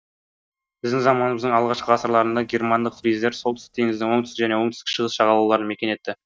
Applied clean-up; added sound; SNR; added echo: neural mask model DeepFilterNet 3.